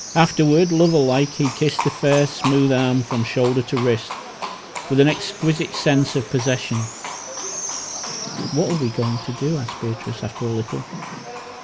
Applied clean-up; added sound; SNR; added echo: none; Livestock, farm animals, working animals; 10 dB; none.